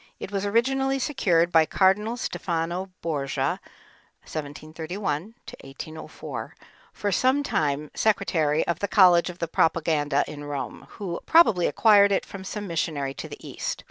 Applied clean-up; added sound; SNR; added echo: none; none; none; none.